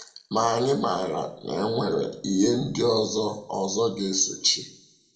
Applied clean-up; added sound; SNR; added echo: none; none; none; reverberation time 0.6 s.